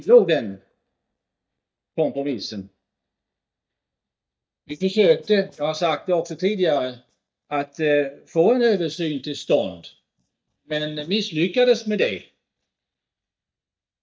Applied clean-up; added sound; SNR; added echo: neural mask model DeepFilterNet 3.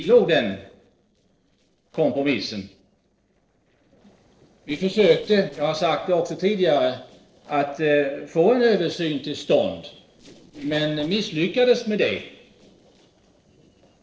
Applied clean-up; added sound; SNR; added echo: neural separator model SepFormer DNS4.